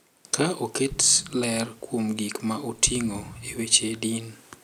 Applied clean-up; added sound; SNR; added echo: none; Explosion; 17 dB; none.